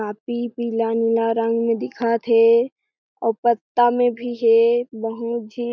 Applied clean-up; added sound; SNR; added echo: none; none; none; none.